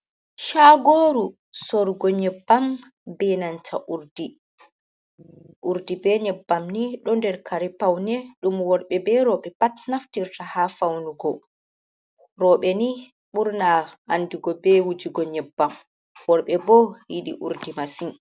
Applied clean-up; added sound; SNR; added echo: none; none; none; none.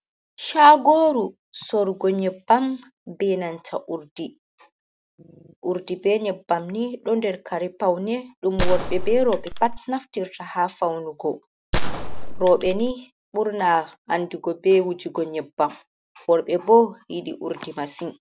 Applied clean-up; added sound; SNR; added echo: none; Gunshot, gunfire; -2 dB; none.